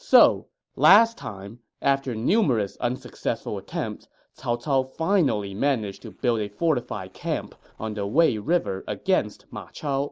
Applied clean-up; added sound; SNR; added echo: none; none; none; none.